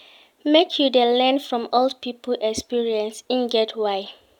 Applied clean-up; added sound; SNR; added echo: none; none; none; none.